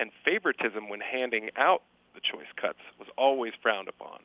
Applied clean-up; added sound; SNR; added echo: none; none; none; none.